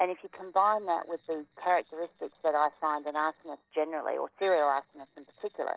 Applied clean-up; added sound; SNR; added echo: neural separator model SepFormer DNS4.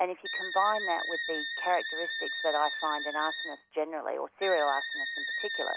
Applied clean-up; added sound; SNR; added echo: none; Wind instrument, woodwind instrument; 4 dB; none.